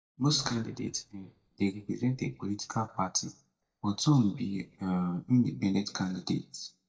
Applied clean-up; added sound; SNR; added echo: neural mask model DeepFilterNet 3.